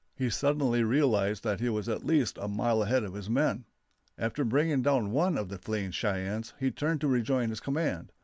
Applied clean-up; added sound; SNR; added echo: none; none; none; none.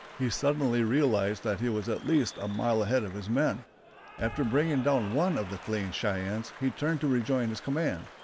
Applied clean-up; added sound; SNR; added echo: none; Applause / Cheering; 17 dB; none.